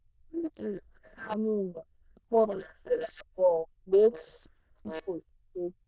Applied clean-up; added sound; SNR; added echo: neural diffusion model UNIVERSE++.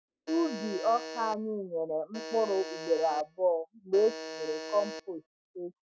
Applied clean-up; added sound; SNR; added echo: none; Alarm; 10 dB; none.